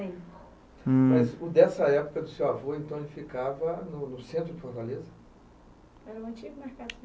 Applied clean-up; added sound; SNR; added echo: none; none; none; none.